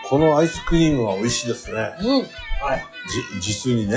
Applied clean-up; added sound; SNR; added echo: classical method log-MMSE.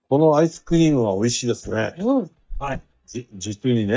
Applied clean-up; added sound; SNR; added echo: neural mask model DeepFilterNet 3.